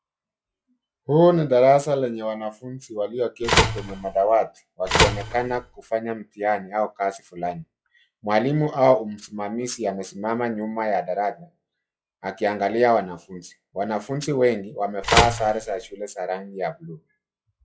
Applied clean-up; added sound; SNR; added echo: classical method log-MMSE.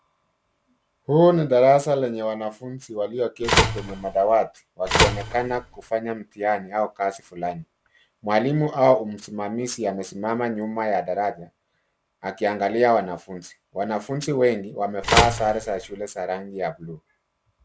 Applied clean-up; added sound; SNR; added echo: none; Telephone; 0 dB; none.